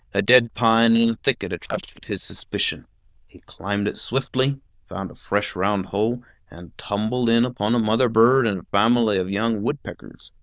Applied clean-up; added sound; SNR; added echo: neural diffusion model UNIVERSE++.